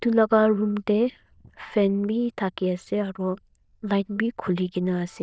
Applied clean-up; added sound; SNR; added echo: neural diffusion model UNIVERSE++.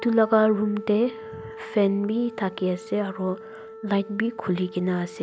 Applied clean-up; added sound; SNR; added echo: none; Wind instrument, woodwind instrument; 16 dB; none.